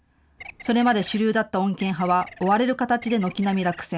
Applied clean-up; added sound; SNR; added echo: none; Bird; 19 dB; none.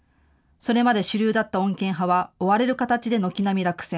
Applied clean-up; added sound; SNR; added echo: none; none; none; none.